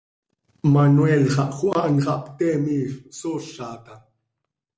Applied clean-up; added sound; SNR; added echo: none; none; none; none.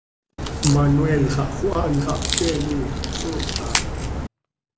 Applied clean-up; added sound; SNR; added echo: none; Crack; 2 dB; none.